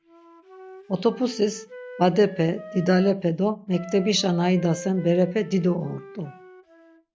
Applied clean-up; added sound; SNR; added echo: none; Wind instrument, woodwind instrument; 18 dB; none.